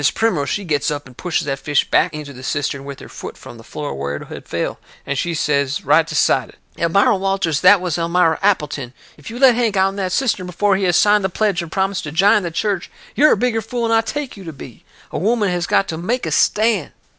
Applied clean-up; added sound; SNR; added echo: none; none; none; none.